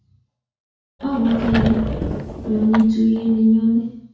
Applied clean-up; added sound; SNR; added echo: none; Sliding door / Wood; 7 dB; reverberation time 0.6 s.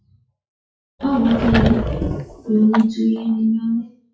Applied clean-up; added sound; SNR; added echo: classical method WPE with log-MMSE.